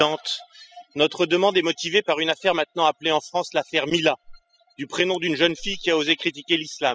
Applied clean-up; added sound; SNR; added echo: classical method spectral subtraction.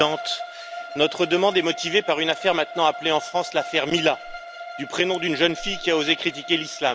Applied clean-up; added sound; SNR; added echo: none; Bowed string instrument; 13 dB; none.